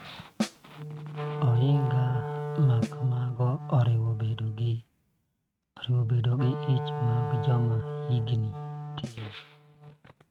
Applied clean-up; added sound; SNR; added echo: neural mask model RNNoise.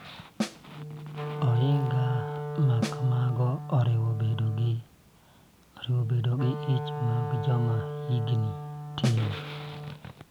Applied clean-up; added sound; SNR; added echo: none; Snare drum + Wind instrument, woodwind instrument; 7 dB; none.